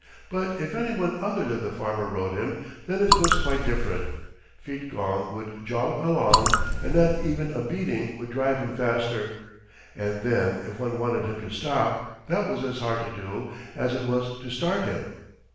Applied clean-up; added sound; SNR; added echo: none; Raindrop / Drip; -4 dB; reverberation time 0.9 s.